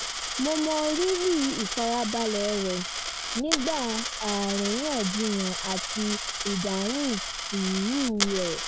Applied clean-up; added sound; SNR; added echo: none; Coin (dropping); 3 dB; none.